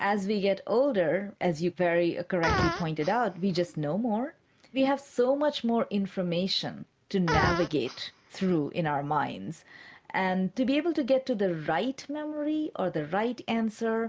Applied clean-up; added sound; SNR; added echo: none; Fart; 6 dB; none.